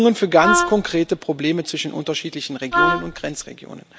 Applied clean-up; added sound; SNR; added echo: none; Wind instrument, woodwind instrument; 0 dB; none.